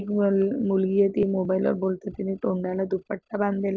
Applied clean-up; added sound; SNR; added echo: neural separator model SepFormer DNS4.